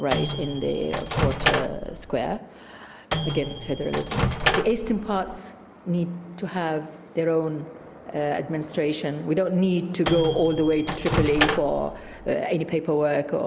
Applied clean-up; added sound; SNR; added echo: none; Microwave oven; 1 dB; none.